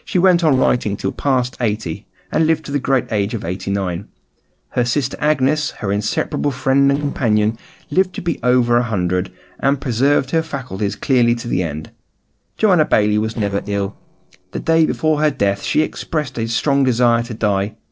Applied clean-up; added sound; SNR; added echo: neural separator model SepFormer DNS4.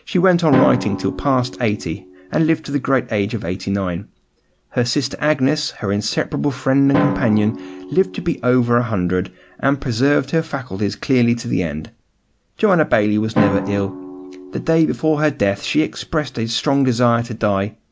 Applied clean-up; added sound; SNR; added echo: none; Drum; 11 dB; none.